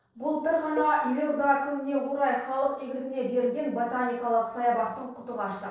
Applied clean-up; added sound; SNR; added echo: neural separator model SepFormer DNS4.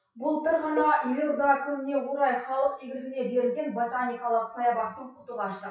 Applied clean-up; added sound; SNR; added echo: classical method WPE with log-MMSE.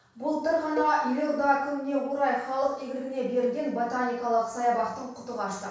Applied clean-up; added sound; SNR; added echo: none; Cowbell; 12 dB; reverberation time 0.7 s.